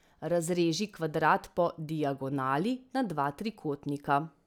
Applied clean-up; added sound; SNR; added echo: none; none; none; none.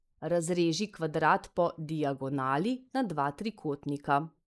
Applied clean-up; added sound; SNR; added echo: neural mask model Resemble Enhance denoiser.